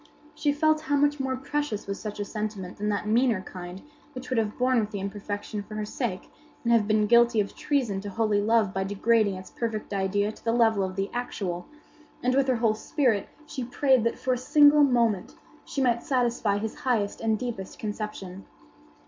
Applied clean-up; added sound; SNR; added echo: none; none; none; reverberation time 0.3 s.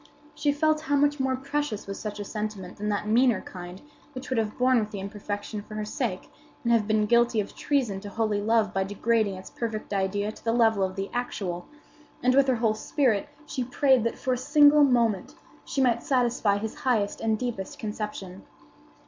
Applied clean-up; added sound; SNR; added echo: none; none; none; none.